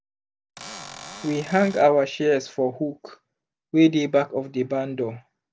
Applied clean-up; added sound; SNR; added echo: none; Cupboard open or close / Door; 16 dB; none.